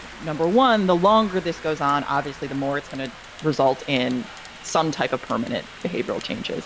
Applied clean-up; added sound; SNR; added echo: none; Rain; 17 dB; none.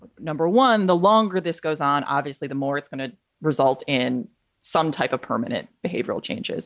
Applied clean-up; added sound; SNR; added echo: none; none; none; none.